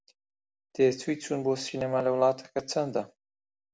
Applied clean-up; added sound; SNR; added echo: none; none; none; none.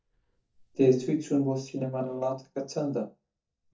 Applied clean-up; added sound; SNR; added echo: neural mask model DeepFilterNet 3.